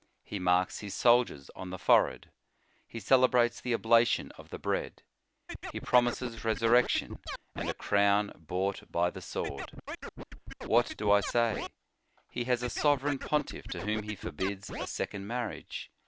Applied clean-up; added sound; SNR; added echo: none; Scratching (performance technique); 9 dB; none.